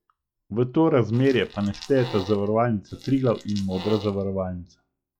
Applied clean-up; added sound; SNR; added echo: classical method log-MMSE.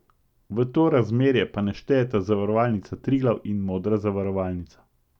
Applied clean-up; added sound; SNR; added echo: none; none; none; none.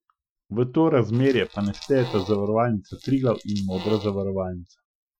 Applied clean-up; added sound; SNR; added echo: classical method Wiener filter.